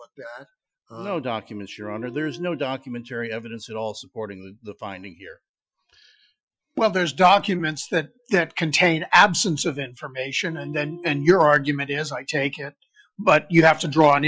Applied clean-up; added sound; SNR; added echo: classical method Wiener filter.